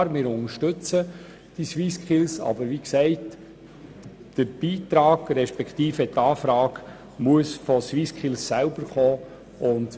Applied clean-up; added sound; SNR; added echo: none; none; none; none.